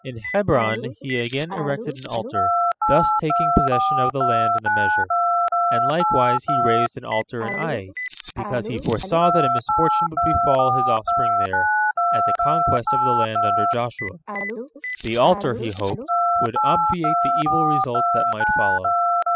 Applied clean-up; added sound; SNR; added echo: classical method spectral subtraction.